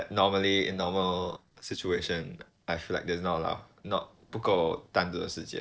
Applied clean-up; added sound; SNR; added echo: neural separator model SepFormer DNS4.